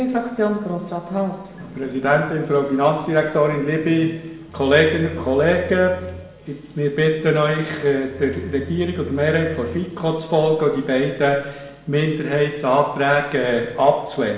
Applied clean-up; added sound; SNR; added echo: none; Bowed string instrument; 15 dB; reverberation time 0.9 s.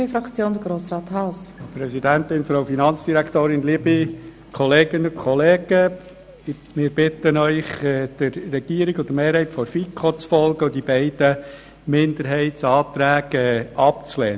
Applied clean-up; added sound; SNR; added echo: none; none; none; none.